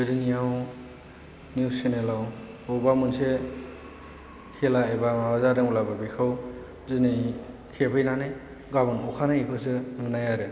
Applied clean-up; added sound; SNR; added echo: none; none; none; none.